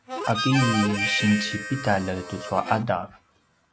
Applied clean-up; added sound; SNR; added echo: none; Harmonica; 5 dB; none.